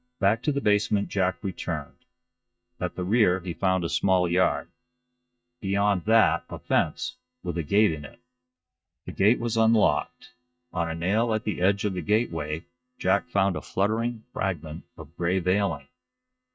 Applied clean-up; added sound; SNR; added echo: neural mask model DeepFilterNet 3.